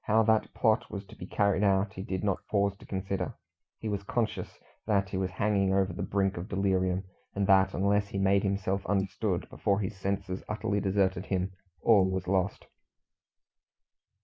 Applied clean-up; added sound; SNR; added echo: neural mask model Resemble Enhance denoiser.